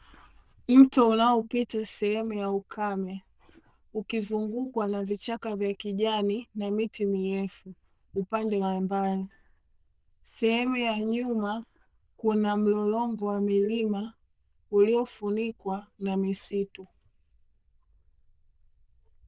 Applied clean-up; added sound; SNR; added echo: neural diffusion model UNIVERSE++.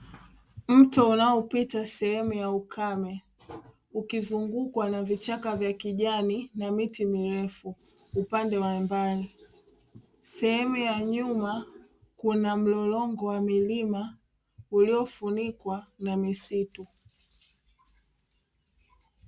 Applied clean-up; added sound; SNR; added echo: none; none; none; none.